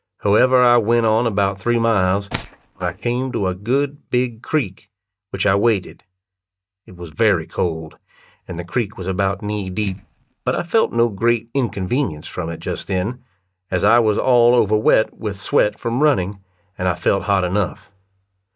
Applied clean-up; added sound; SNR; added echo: neural mask model DeepFilterNet 3.